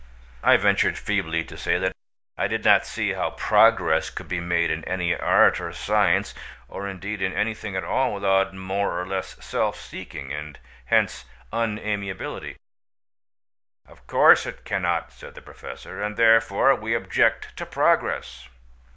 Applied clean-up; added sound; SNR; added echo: none; none; none; none.